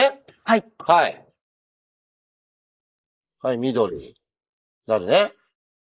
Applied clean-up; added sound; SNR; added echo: neural mask model Resemble Enhance denoiser.